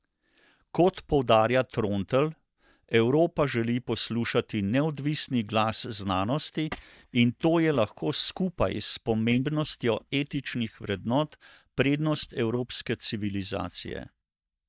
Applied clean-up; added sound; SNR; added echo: neural mask model DeepFilterNet 3.